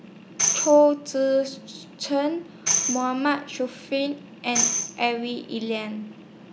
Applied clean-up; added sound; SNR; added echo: none; Tambourine; 4 dB; none.